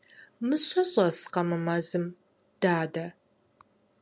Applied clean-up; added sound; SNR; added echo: none; none; none; none.